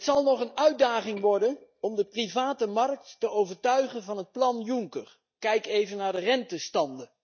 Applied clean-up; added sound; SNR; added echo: neural mask model DeepFilterNet 3.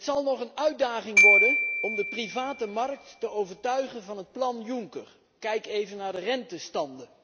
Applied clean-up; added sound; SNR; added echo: none; Glockenspiel; -5 dB; none.